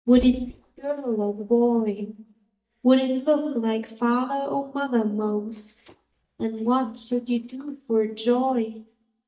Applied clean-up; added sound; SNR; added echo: neural mask model DeepFilterNet 3.